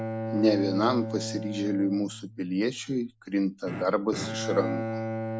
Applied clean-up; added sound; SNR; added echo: none; Bowed string instrument; 6 dB; none.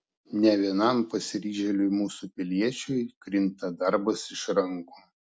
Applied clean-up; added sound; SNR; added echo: none; none; none; none.